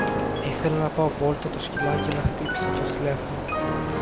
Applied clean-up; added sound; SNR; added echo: none; Piano + Rain; -1 dB; none.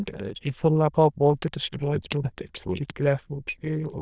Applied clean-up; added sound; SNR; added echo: neural diffusion model UNIVERSE++.